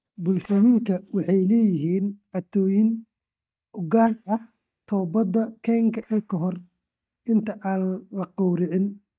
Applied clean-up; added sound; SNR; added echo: neural mask model DeepFilterNet 3.